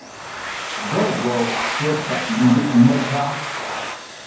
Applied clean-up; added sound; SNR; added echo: none; Domestic sounds, home sounds; 6 dB; reverberation time 0.9 s.